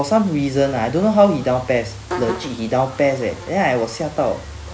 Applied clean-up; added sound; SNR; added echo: none; Buzz; 16 dB; none.